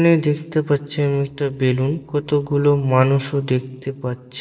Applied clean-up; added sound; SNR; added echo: neural separator model SepFormer DNS4.